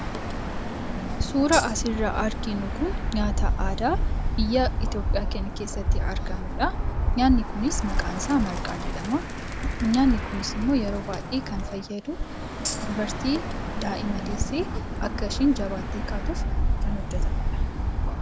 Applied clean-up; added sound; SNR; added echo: none; Tambourine + Bird; -2 dB; none.